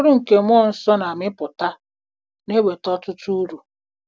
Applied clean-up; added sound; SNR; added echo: none; none; none; none.